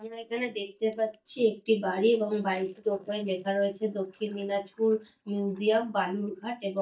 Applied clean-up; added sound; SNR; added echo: neural mask model DeepFilterNet 3.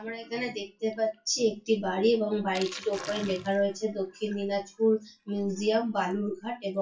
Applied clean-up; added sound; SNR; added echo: classical method WPE with log-MMSE.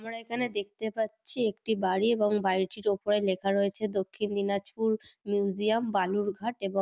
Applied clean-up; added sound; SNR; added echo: none; none; none; none.